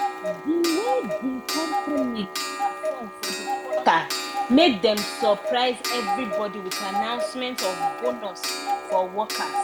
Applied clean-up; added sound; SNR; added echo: none; Clock; 3 dB; none.